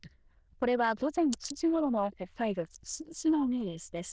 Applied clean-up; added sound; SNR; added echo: neural diffusion model UNIVERSE++.